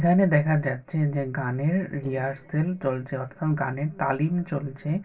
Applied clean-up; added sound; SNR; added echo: neural separator model SepFormer DNS4.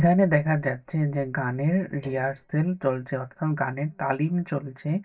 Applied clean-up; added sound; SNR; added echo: neural mask model DeepFilterNet 3.